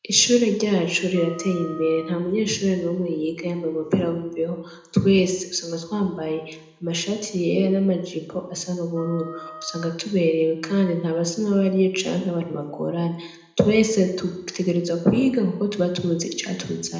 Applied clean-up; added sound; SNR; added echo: none; Wind instrument, woodwind instrument; 18 dB; reverberation time 0.8 s.